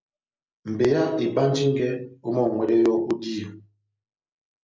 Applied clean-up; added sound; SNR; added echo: none; none; none; none.